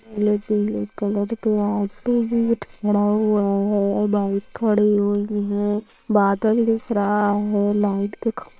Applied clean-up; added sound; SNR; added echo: neural separator model SepFormer WHAM!.